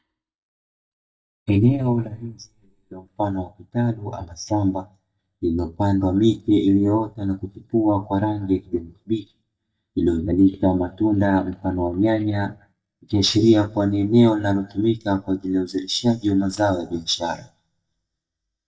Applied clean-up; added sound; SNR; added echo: neural mask model DeepFilterNet 3.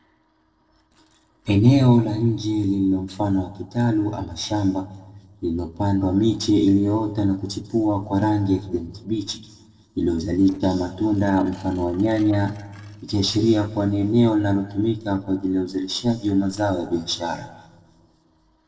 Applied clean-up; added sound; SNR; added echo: neural separator model SepFormer DNS4.